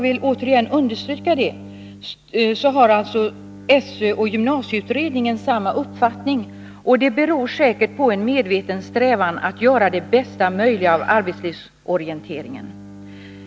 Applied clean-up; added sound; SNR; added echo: none; Bowed string instrument; 18 dB; none.